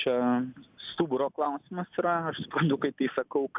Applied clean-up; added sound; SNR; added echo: none; none; none; none.